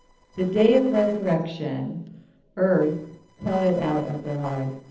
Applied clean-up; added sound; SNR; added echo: neural separator model SepFormer DNS4.